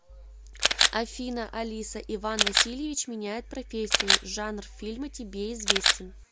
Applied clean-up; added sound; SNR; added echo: none; Camera; -5 dB; none.